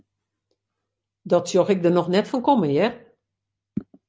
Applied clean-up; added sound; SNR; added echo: none; none; none; none.